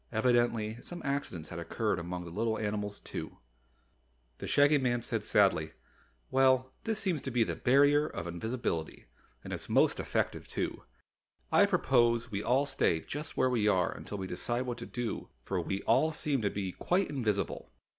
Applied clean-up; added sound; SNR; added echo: none; none; none; none.